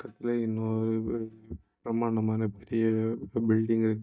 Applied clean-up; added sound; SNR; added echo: neural mask model DeepFilterNet 3.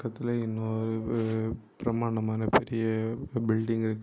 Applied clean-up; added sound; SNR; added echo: none; none; none; none.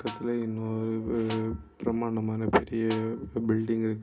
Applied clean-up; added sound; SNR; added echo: none; Snare drum; 17 dB; reverberation time 0.3 s.